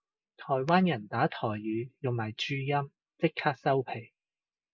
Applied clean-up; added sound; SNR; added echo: none; none; none; none.